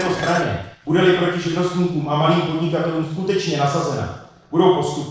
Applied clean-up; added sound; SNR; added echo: neural separator model SepFormer DNS4.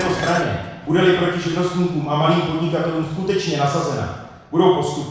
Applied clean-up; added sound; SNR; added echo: none; Dishes, pots, and pans; 18 dB; reverberation time 1.1 s.